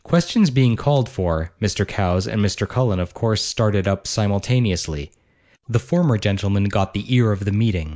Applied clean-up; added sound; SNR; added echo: none; none; none; none.